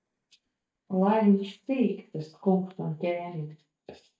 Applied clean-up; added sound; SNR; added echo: neural mask model DeepFilterNet 3.